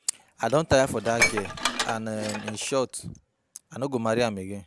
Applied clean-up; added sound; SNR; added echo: none; Dishes, pots, and pans; 4 dB; none.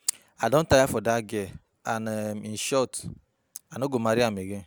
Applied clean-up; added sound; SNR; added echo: none; none; none; none.